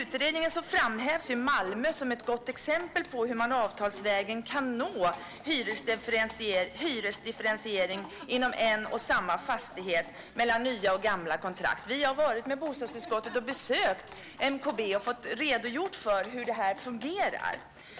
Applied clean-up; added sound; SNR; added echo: none; Livestock, farm animals, working animals; 18 dB; none.